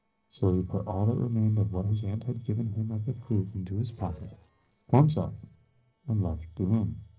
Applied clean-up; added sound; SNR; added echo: neural separator model SepFormer DNS4.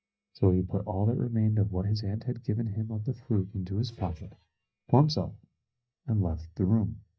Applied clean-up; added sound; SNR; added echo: neural mask model DeepFilterNet 3.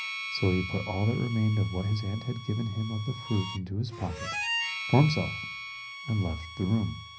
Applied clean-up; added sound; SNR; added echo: none; Harmonica; 9 dB; reverberation time 0.5 s.